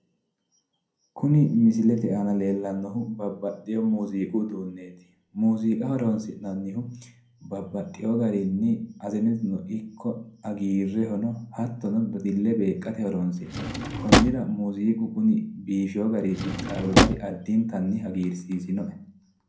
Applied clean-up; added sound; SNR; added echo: none; Drawer open or close; -2 dB; reverberation time 0.5 s.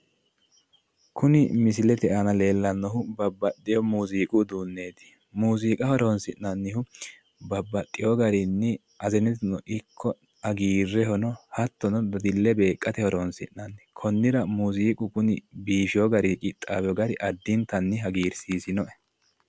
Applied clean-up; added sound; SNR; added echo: none; none; none; none.